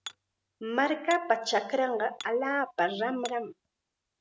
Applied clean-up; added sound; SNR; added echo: none; Hammer; 20 dB; none.